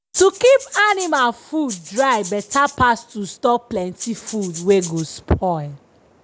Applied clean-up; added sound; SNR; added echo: none; Rattle (instrument); 14 dB; none.